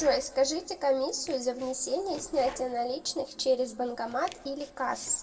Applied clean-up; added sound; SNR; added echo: none; Domestic sounds, home sounds; 20 dB; reverberation time 1.3 s.